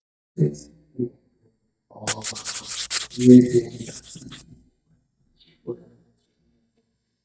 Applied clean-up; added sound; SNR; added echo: neural mask model DeepFilterNet 3.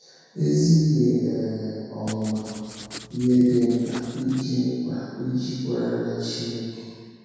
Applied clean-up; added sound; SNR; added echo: none; Writing; 17 dB; reverberation time 2.0 s.